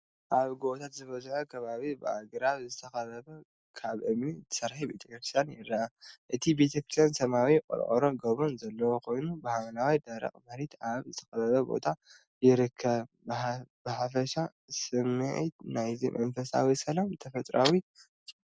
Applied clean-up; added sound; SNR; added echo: none; none; none; none.